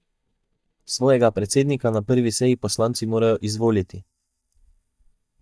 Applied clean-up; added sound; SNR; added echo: neural mask model DeepFilterNet 3.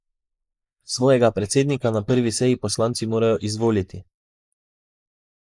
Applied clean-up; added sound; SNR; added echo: neural mask model Resemble Enhance denoiser.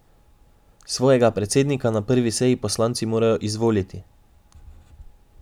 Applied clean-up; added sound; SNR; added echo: none; none; none; none.